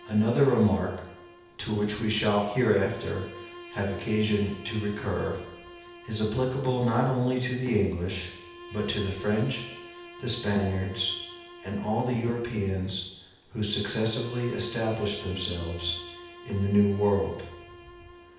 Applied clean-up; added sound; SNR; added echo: none; Bowed string instrument; 18 dB; reverberation time 0.8 s.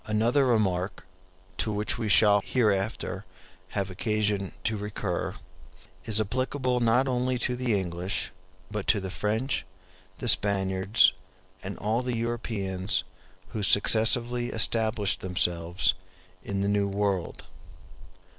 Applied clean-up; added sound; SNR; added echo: none; none; none; none.